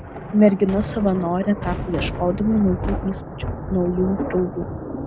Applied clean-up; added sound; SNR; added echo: none; Thunder; 7 dB; none.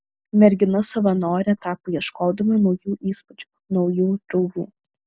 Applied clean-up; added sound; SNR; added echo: none; none; none; none.